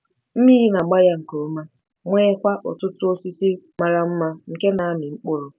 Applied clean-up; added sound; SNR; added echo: none; none; none; none.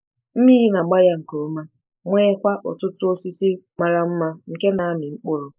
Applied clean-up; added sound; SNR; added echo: neural mask model Resemble Enhance denoiser.